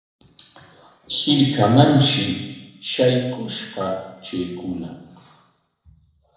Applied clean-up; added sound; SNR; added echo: neural separator model SepFormer DNS4.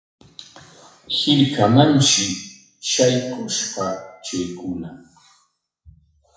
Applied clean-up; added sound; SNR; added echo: classical method WPE with log-MMSE.